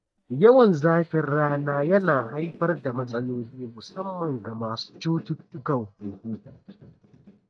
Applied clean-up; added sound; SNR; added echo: neural mask model DeepFilterNet 3.